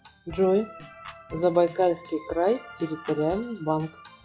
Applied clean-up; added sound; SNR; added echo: classical method log-MMSE.